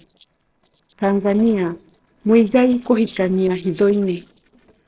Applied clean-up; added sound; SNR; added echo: neural separator model SepFormer DNS4.